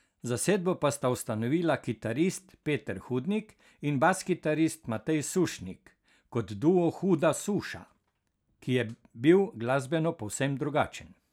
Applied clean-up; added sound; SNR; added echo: none; none; none; none.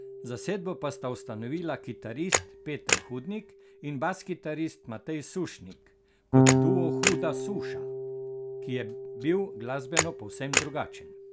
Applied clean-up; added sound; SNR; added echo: none; Electric guitar / Bass guitar + Camera; -4 dB; none.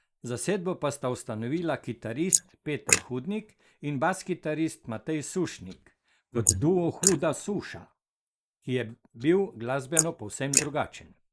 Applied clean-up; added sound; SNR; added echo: neural mask model Resemble Enhance denoiser.